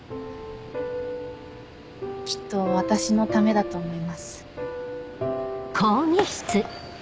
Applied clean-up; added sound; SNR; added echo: none; none; none; none.